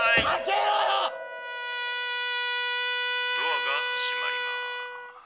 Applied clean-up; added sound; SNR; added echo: none; Trumpet; 1 dB; none.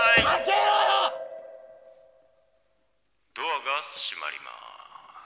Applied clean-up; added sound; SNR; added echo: none; none; none; none.